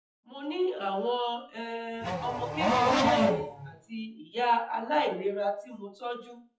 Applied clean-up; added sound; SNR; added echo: classical method WPE with log-MMSE.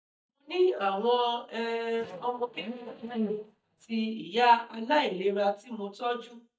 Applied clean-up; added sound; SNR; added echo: neural mask model DeepFilterNet 3.